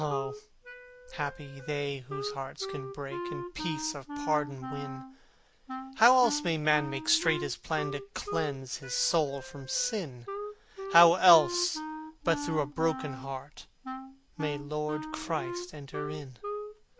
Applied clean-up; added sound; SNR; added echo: none; Wind instrument, woodwind instrument; 9 dB; none.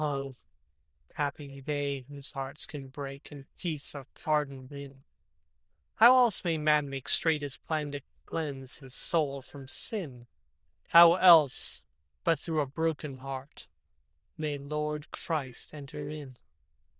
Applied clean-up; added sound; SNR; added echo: neural diffusion model UNIVERSE++.